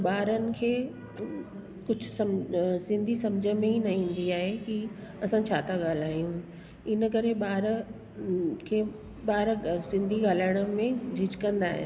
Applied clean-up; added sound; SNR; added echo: none; none; none; none.